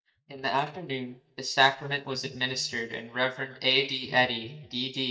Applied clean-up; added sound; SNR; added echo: neural mask model DeepFilterNet 3.